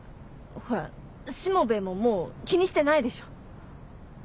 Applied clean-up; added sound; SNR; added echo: none; none; none; none.